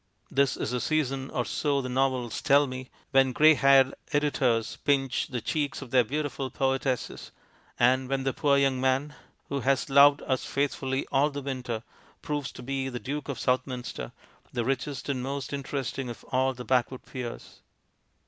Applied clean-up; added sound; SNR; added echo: none; none; none; none.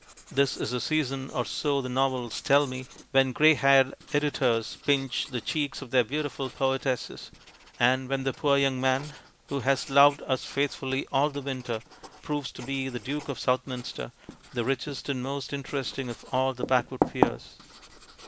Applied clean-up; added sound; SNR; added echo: none; Writing; 12 dB; none.